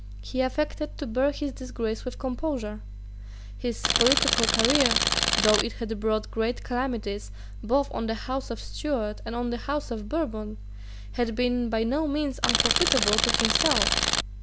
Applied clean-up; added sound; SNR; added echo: none; Tools; -4 dB; none.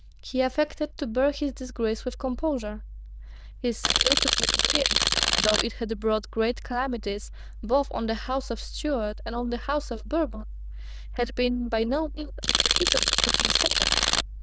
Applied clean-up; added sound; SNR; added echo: neural diffusion model UNIVERSE++.